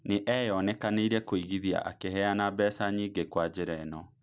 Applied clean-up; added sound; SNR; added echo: none; none; none; none.